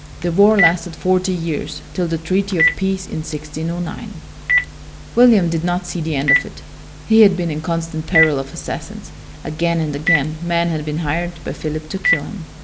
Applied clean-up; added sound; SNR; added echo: none; Telephone; 5 dB; none.